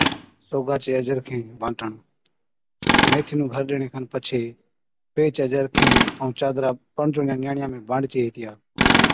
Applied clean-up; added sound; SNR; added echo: none; Tools; -1 dB; none.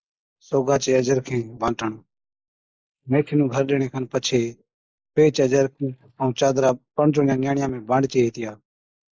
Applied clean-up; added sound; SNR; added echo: neural mask model Resemble Enhance denoiser.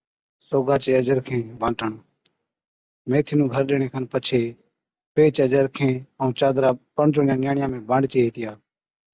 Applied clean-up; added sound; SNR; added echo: none; none; none; none.